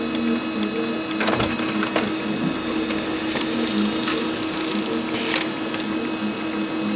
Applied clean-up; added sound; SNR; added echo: none; Printer; -4 dB; reverberation time 0.6 s.